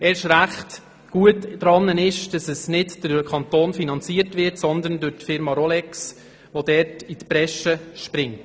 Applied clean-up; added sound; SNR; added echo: none; none; none; none.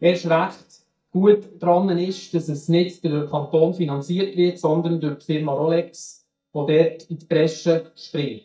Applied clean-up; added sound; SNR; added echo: neural mask model DeepFilterNet 3.